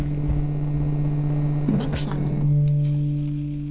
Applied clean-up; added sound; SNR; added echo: neural separator model SepFormer DNS4.